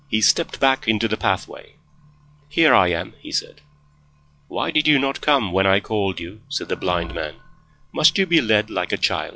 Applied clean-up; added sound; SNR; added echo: classical method log-MMSE.